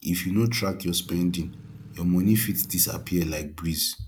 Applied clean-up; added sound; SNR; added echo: none; Engine / Truck / Car; 17 dB; none.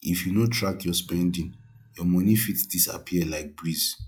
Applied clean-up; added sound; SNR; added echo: classical method log-MMSE.